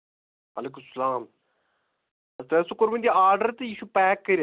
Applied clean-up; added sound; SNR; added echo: none; none; none; none.